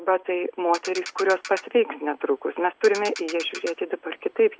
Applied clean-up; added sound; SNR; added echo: none; Ratchet, pawl; 14 dB; none.